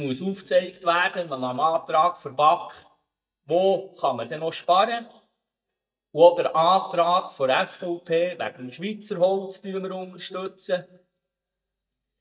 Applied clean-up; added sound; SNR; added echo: neural mask model DeepFilterNet 3.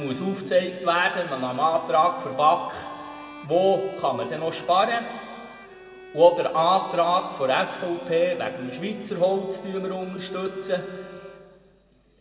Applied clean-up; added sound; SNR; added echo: none; Bowed string instrument; 18 dB; reverberation time 2.0 s.